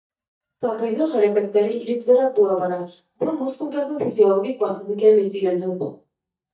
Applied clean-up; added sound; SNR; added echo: neural mask model DeepFilterNet 3.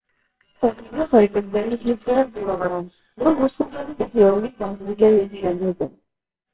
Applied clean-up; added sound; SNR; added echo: neural separator model SepFormer WHAMR!.